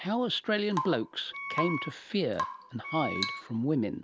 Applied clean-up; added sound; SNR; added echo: none; Drip / Water tap, faucet / Rain + Wind instrument, woodwind instrument; 7 dB; none.